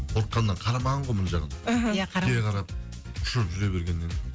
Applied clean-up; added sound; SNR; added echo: none; none; none; none.